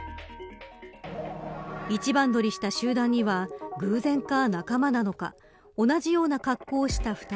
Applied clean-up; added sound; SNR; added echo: none; Wind instrument, woodwind instrument; 19 dB; none.